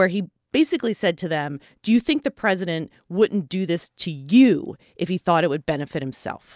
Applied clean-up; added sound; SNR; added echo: none; none; none; none.